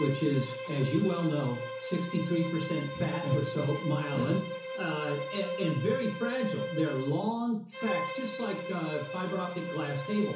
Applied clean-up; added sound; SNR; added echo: none; Bowed string instrument; 6 dB; reverberation time 0.7 s.